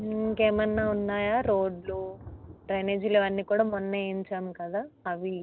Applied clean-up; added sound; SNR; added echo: none; Thunder; 17 dB; none.